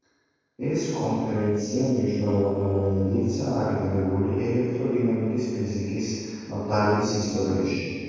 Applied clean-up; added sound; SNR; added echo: neural separator model SepFormer DNS4.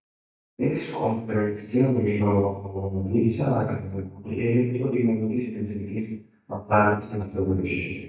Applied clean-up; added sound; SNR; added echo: neural mask model DeepFilterNet 3.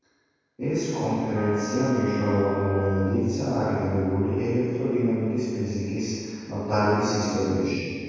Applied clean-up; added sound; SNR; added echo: none; Wind instrument, woodwind instrument; 13 dB; reverberation time 2.2 s.